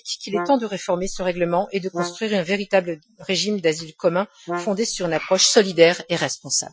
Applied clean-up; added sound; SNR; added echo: classical method Wiener filter.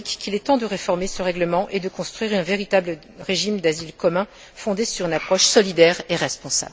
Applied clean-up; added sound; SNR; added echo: none; none; none; none.